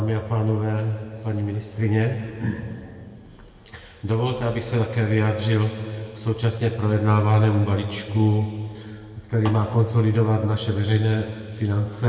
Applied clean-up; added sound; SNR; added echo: none; none; none; reverberation time 2.2 s.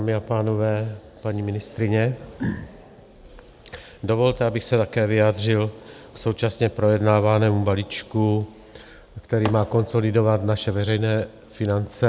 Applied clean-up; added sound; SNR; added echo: none; none; none; none.